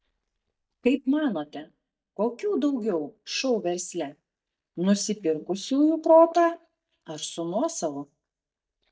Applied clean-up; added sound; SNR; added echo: neural mask model DeepFilterNet 3.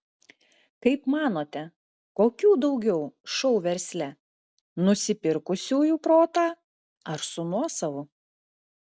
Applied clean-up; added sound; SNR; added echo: none; none; none; none.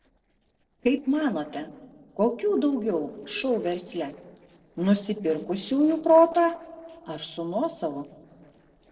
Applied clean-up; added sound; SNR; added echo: neural separator model SepFormer DNS4.